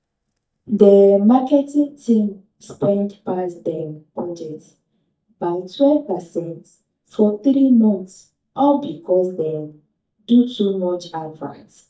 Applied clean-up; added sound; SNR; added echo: neural mask model DeepFilterNet 3.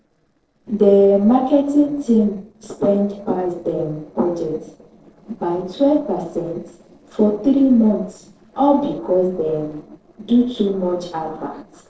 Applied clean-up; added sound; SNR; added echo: neural separator model SepFormer DNS4.